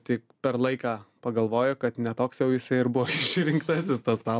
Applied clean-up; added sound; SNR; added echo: none; none; none; none.